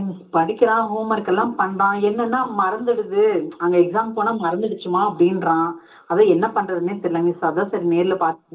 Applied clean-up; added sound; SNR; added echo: none; none; none; reverberation time 0.2 s.